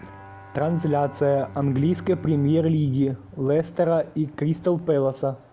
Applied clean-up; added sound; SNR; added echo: none; Bowed string instrument; 20 dB; none.